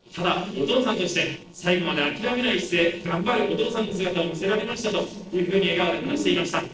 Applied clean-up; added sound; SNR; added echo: neural separator model SepFormer DNS4.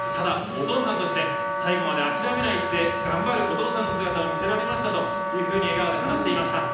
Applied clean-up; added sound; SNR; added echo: none; Wind instrument, woodwind instrument; 1 dB; reverberation time 0.9 s.